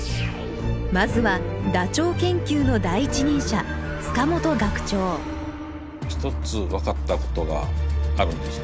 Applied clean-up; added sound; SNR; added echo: none; none; none; none.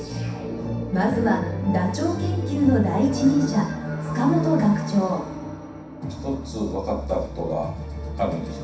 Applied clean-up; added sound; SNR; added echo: none; none; none; reverberation time 0.7 s.